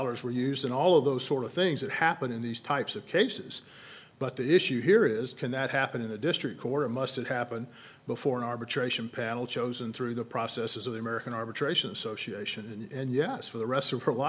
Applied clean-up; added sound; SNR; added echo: none; none; none; none.